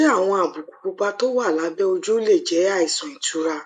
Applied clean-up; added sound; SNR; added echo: neural mask model Resemble Enhance denoiser.